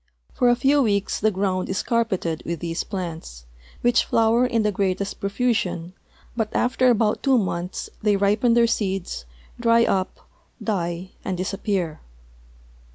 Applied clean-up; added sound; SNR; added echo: none; none; none; none.